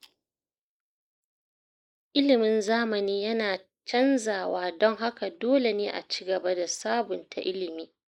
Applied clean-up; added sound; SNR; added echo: neural mask model Resemble Enhance denoiser.